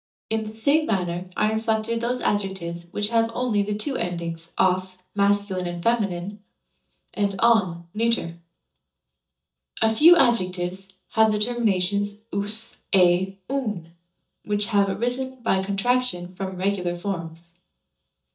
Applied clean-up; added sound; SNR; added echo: neural mask model DeepFilterNet 3.